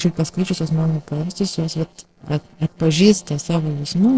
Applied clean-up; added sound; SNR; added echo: neural separator model SepFormer DNS4.